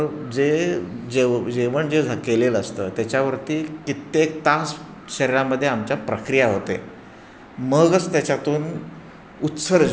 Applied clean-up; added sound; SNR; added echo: none; none; none; none.